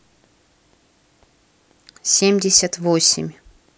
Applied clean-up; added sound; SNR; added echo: none; none; none; none.